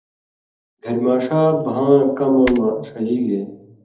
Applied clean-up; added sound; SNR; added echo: none; Typing; 18 dB; reverberation time 0.9 s.